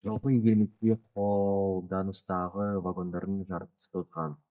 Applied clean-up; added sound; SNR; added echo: neural mask model DeepFilterNet 3.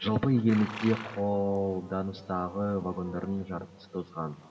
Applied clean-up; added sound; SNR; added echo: none; Livestock, farm animals, working animals; 17 dB; reverberation time 1.9 s.